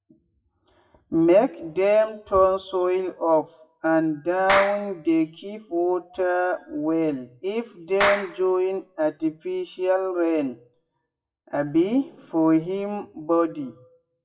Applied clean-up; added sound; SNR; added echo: classical method WPE with log-MMSE.